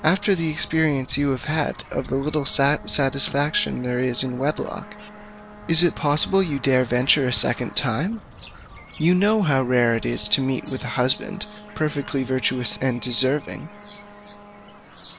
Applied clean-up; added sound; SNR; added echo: none; Wind instrument, woodwind instrument + Bird vocalization, bird call, bird song; 17 dB; none.